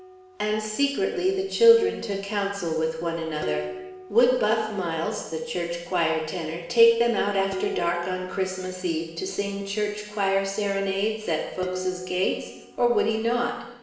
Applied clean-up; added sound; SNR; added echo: none; Dishes, pots, and pans; 16 dB; reverberation time 0.9 s.